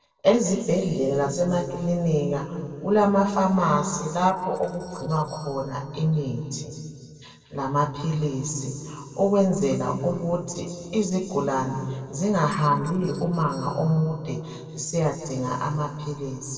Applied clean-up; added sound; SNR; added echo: neural separator model SepFormer DNS4.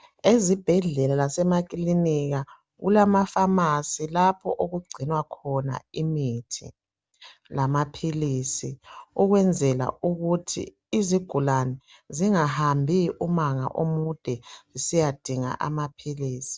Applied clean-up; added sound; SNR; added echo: none; none; none; none.